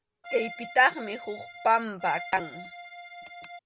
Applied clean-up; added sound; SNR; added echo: none; Accordion; 11 dB; none.